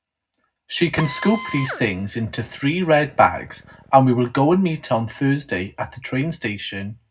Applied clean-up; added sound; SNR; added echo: none; Drill; 14 dB; reverberation time 0.3 s.